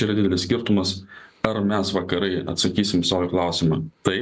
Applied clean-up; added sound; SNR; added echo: none; none; none; none.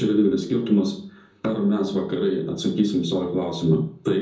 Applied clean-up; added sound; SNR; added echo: none; none; none; reverberation time 0.5 s.